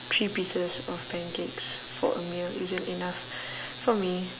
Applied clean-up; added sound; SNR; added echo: none; none; none; none.